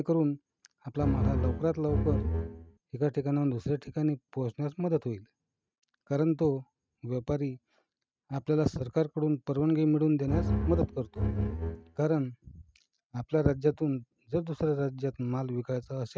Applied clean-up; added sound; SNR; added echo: neural mask model RNNoise.